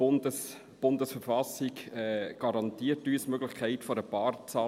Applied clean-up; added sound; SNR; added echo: none; none; none; none.